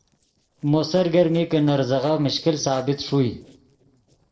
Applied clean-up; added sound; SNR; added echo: neural separator model SepFormer DNS4.